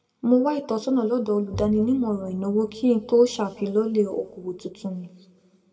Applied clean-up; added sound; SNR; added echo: none; Bowed string instrument; 19 dB; reverberation time 1.3 s.